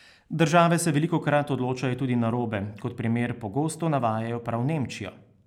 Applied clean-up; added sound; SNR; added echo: none; none; none; none.